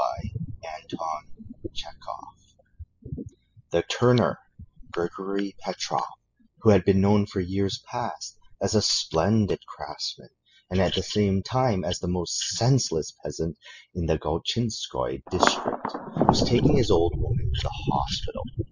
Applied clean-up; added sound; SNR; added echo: classical method spectral subtraction.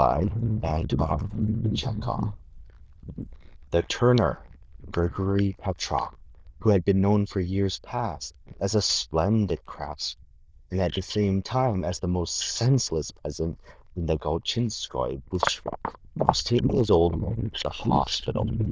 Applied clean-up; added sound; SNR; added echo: neural diffusion model UNIVERSE++.